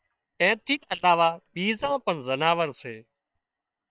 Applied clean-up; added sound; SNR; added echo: neural separator model SepFormer WHAM!.